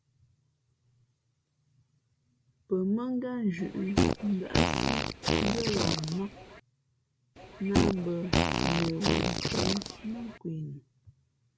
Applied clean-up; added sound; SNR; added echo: none; Fart; -5 dB; none.